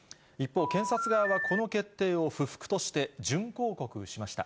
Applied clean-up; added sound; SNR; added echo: none; Telephone; 1 dB; none.